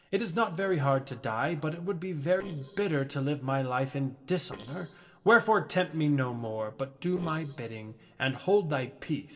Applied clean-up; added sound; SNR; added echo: neural separator model SepFormer DNS4.